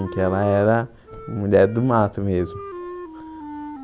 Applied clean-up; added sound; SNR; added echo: none; Wind instrument, woodwind instrument; 14 dB; none.